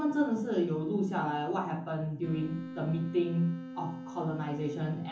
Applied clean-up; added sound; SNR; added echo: none; Wind instrument, woodwind instrument; 13 dB; reverberation time 0.7 s.